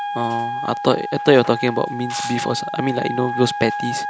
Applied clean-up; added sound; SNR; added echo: none; Wind instrument, woodwind instrument; 6 dB; none.